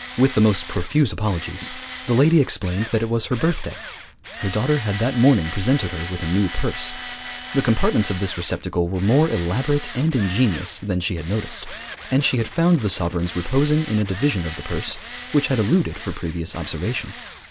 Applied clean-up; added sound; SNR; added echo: none; Tools; 13 dB; none.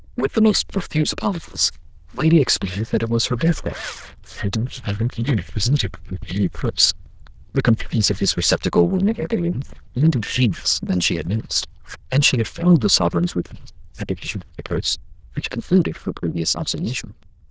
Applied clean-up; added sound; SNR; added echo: neural diffusion model UNIVERSE++.